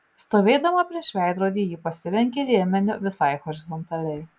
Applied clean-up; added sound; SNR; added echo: none; none; none; none.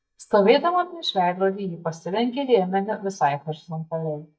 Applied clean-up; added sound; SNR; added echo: neural mask model DeepFilterNet 3.